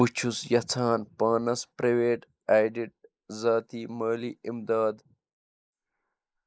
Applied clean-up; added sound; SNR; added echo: neural mask model Resemble Enhance denoiser.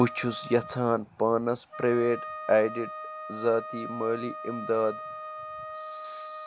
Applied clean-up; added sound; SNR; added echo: none; Wind instrument, woodwind instrument; 11 dB; none.